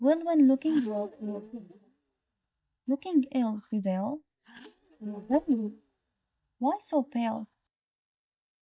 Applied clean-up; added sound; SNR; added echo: neural mask model DeepFilterNet 3.